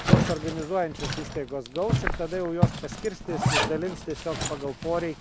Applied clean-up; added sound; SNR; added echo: none; Zipper (clothing); -3 dB; none.